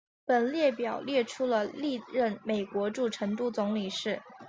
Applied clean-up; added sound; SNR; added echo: none; none; none; none.